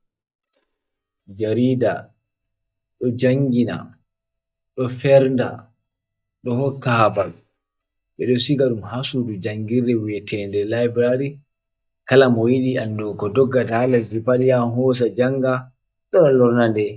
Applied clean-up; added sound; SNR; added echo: neural mask model DeepFilterNet 3.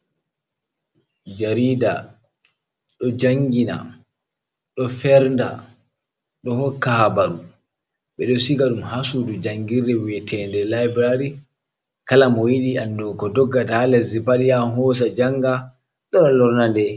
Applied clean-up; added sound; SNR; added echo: none; none; none; none.